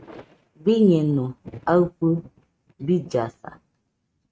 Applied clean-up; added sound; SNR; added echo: neural mask model RNNoise.